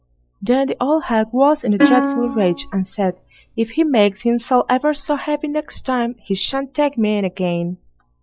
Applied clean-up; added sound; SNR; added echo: classical method log-MMSE.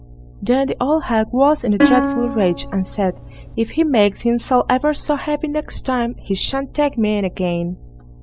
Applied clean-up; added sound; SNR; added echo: none; Plucked string instrument; 2 dB; none.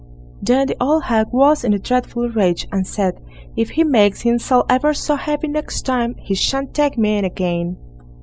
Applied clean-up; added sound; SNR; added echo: none; none; none; none.